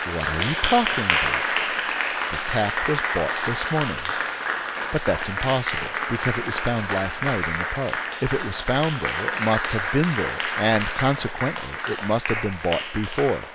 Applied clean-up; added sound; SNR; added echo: none; Applause; 1 dB; none.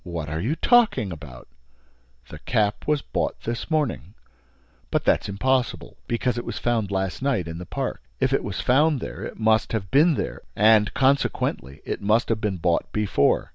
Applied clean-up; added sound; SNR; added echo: none; none; none; none.